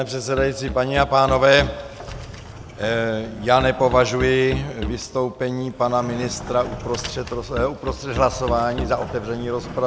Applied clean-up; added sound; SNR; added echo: none; Musical instrument + Sliding door; 11 dB; none.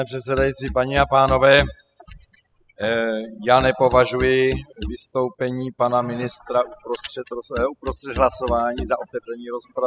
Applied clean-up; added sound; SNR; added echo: classical method spectral subtraction.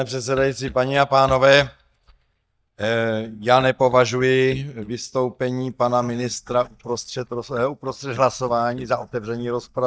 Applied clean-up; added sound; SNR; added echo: neural mask model DeepFilterNet 3.